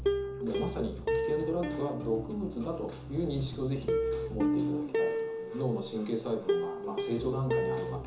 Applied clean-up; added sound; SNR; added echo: none; Plucked string instrument; -1 dB; reverberation time 0.7 s.